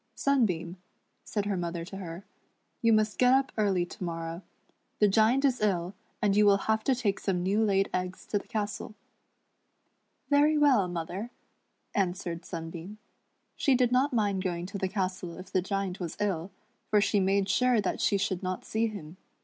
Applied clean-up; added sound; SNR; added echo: none; none; none; none.